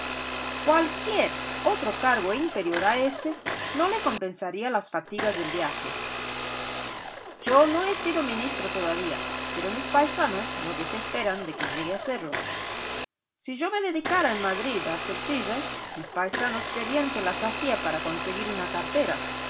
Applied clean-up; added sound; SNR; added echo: none; Domestic sounds, home sounds; 4 dB; none.